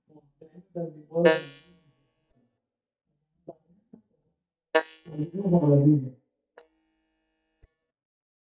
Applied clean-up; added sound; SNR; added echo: neural mask model DeepFilterNet 3.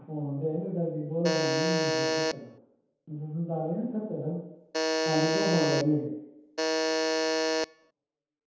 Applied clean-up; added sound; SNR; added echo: none; Alarm; -4 dB; reverberation time 0.9 s.